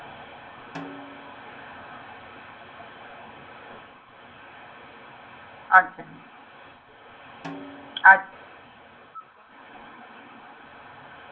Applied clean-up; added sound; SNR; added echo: none; Snare drum; 18 dB; reverberation time 0.4 s.